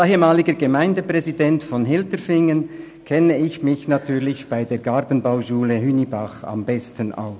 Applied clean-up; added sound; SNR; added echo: none; none; none; none.